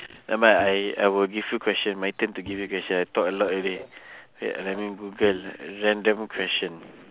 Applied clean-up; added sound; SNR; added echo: none; Bowed string instrument; 19 dB; none.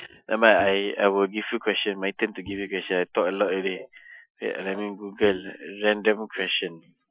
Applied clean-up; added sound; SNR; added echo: classical method Wiener filter.